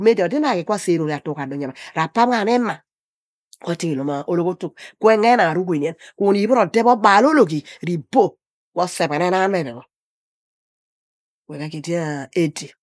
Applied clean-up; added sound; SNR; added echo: neural mask model Resemble Enhance denoiser.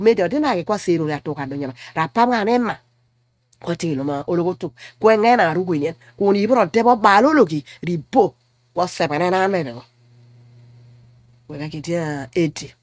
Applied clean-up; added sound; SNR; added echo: neural mask model RNNoise.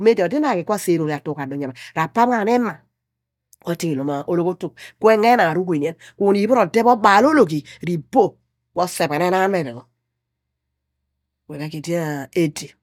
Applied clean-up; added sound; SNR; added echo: neural mask model DeepFilterNet 3.